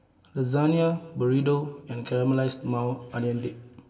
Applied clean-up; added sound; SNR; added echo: none; none; none; reverberation time 2.8 s.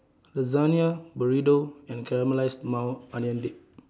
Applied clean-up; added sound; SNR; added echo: none; none; none; none.